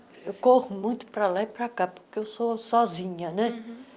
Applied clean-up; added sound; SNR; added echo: none; none; none; none.